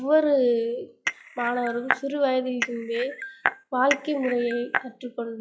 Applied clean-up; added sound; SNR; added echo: classical method log-MMSE.